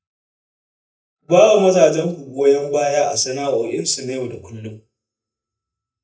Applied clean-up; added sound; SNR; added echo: neural mask model DeepFilterNet 3.